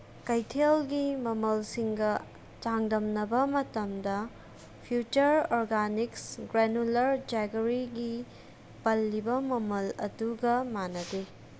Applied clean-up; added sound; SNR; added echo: none; none; none; none.